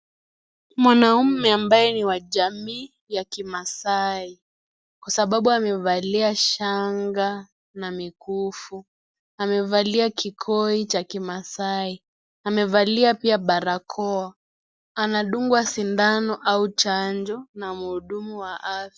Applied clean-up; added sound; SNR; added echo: none; none; none; none.